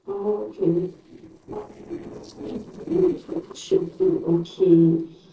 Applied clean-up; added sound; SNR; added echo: neural separator model SepFormer DNS4.